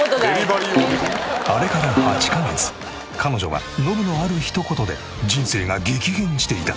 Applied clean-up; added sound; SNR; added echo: none; Keyboard (musical); 2 dB; none.